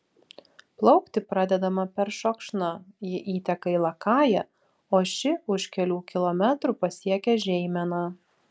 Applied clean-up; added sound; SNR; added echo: none; none; none; none.